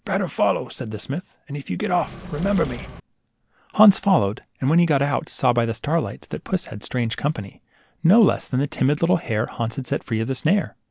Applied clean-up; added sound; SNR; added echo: none; Engine / Mechanisms; 12 dB; none.